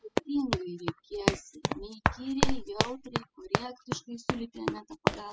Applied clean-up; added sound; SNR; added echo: classical method spectral subtraction.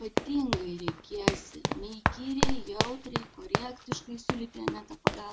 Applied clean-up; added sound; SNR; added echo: none; Run; -5 dB; none.